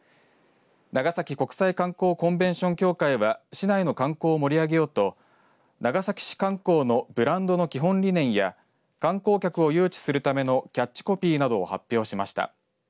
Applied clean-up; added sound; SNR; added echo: none; none; none; none.